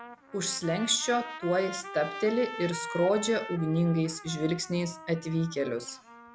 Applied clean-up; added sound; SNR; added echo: none; Trumpet; 12 dB; none.